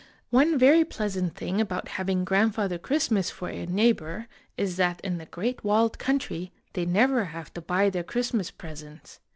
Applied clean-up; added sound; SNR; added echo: none; none; none; none.